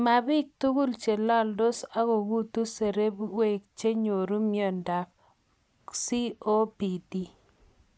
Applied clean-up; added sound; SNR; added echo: none; none; none; none.